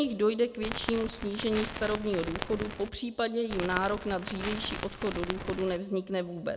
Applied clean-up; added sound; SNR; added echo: none; Crackle; 7 dB; none.